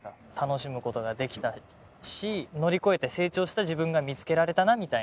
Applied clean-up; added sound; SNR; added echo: none; none; none; none.